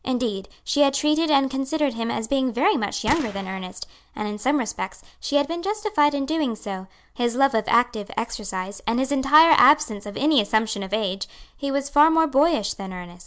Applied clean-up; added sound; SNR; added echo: none; Gunshot, gunfire; 15 dB; none.